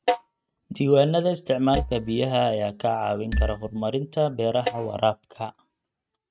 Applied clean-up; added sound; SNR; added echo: neural mask model RNNoise.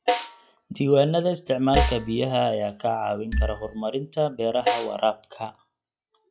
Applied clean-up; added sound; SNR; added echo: classical method log-MMSE.